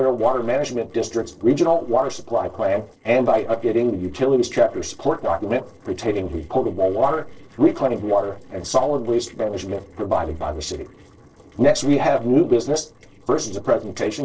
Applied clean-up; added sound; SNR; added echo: neural separator model SepFormer DNS4.